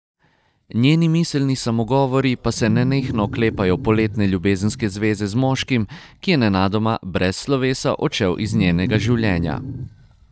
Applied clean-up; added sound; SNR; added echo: neural mask model DeepFilterNet 3.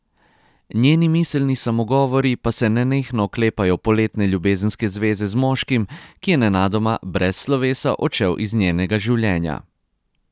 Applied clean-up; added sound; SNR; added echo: none; none; none; none.